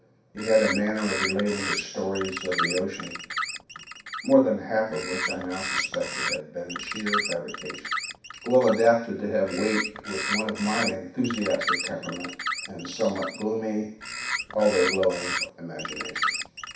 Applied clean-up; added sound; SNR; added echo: none; Bird; 5 dB; reverberation time 0.6 s.